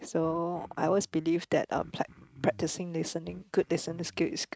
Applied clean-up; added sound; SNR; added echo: neural mask model RNNoise.